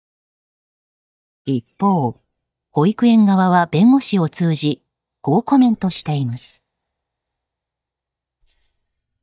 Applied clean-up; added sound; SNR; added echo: neural mask model DeepFilterNet 3.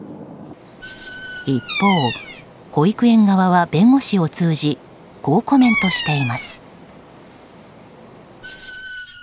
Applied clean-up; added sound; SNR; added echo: none; Bird vocalization, bird call, bird song; 13 dB; none.